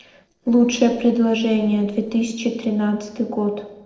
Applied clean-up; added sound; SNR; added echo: neural separator model SepFormer DNS4.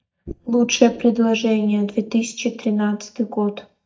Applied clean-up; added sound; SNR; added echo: neural mask model DeepFilterNet 3.